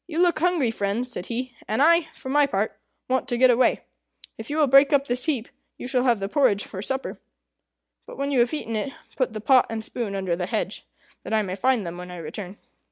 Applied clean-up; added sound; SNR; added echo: none; none; none; none.